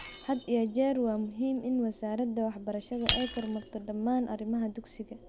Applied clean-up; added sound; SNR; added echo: none; Shatter; 1 dB; none.